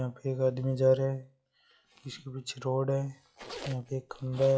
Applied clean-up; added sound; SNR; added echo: classical method log-MMSE.